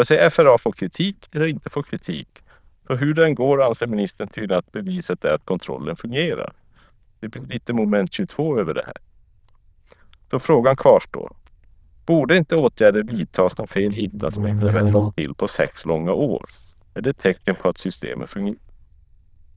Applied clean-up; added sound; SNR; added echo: neural diffusion model UNIVERSE++.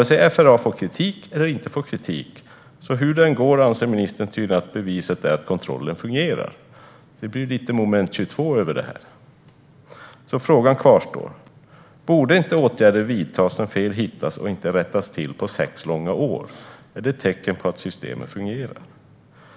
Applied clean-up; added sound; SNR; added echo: none; none; none; none.